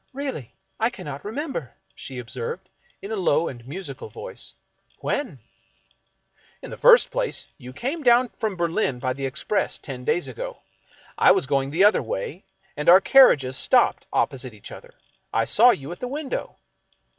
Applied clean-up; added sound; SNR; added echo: none; none; none; none.